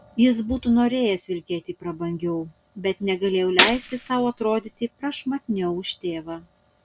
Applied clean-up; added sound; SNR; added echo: none; Gunshot, gunfire; 0 dB; none.